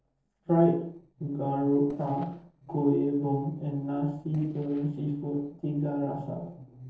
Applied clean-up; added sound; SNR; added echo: neural separator model SepFormer DNS4.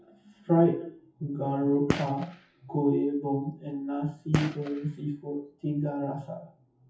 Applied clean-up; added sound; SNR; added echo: classical method WPE with log-MMSE.